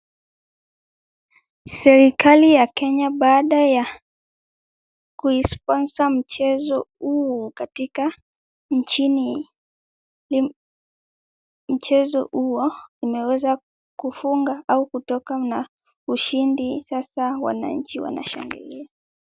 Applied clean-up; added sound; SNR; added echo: none; none; none; none.